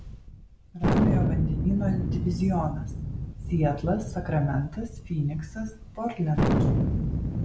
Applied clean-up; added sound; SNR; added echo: none; Thunder; -1 dB; none.